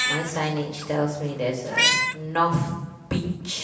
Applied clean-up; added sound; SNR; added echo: none; Meow; 2 dB; reverberation time 1.0 s.